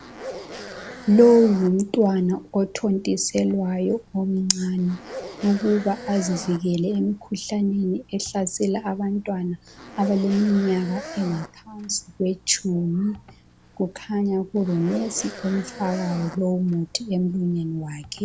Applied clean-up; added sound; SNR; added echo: none; Zipper (clothing); 17 dB; none.